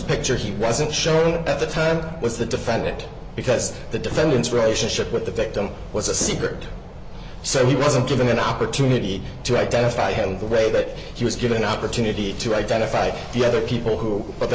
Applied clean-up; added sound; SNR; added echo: none; none; none; none.